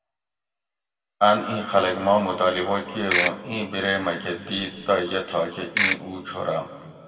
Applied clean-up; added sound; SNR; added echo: none; Ratchet, pawl / Percussion; -1 dB; reverberation time 2.0 s.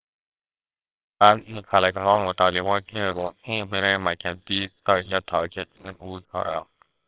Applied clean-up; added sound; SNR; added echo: neural separator model SepFormer WHAMR!.